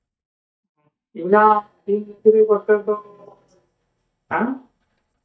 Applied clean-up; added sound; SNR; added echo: neural mask model DeepFilterNet 3.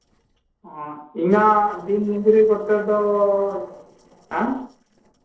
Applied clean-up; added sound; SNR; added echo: neural separator model SepFormer DNS4.